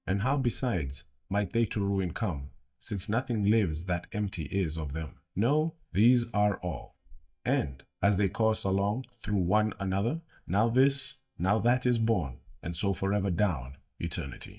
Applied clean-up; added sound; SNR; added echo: neural mask model DeepFilterNet 3.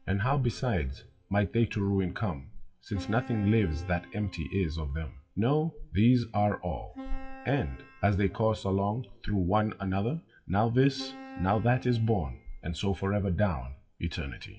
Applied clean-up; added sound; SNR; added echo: classical method WPE with log-MMSE.